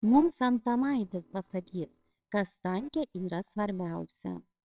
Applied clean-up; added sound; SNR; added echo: neural separator model SepFormer WHAMR!.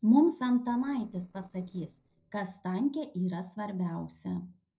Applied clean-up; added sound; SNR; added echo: neural separator model SepFormer DNS4.